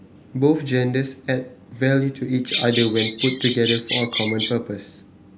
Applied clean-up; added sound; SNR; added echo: none; Bird vocalization, bird call, bird song; 1 dB; none.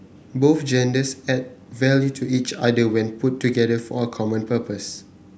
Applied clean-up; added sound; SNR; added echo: none; none; none; none.